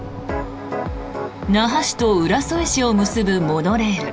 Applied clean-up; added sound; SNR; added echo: none; Growling + Domestic sounds, home sounds; 15 dB; none.